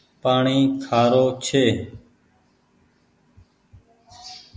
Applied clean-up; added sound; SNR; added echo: none; none; none; none.